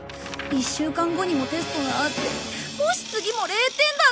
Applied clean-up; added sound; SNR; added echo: none; none; none; none.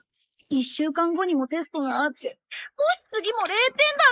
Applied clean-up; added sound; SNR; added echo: neural mask model Resemble Enhance denoiser.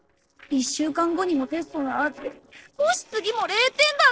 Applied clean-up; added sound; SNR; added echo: neural separator model SepFormer DNS4.